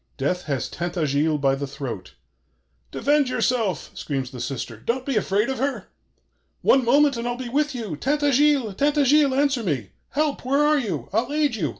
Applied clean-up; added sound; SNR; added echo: none; none; none; none.